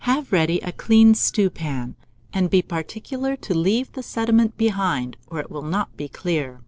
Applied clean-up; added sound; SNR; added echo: none; none; none; none.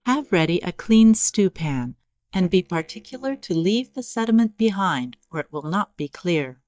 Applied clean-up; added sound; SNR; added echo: neural mask model DeepFilterNet 3.